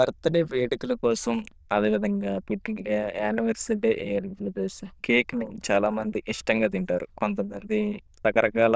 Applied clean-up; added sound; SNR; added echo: neural diffusion model UNIVERSE++.